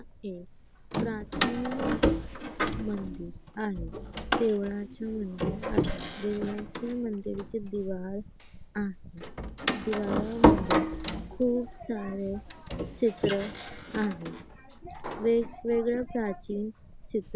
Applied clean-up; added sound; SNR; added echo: none; Door; -1 dB; none.